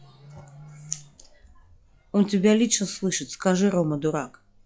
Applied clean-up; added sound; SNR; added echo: classical method log-MMSE.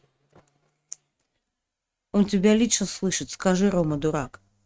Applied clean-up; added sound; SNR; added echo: neural mask model RNNoise.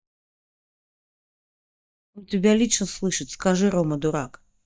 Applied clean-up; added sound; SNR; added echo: neural mask model DeepFilterNet 3.